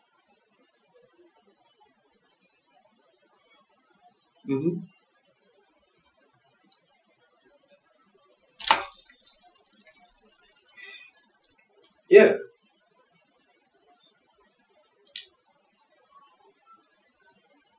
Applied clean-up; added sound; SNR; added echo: classical method Wiener filter.